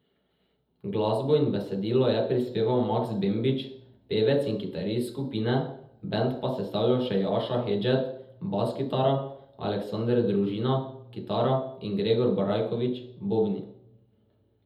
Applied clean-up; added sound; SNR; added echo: none; none; none; reverberation time 0.7 s.